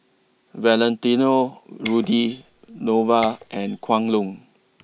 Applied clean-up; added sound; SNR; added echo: none; Shatter; 13 dB; none.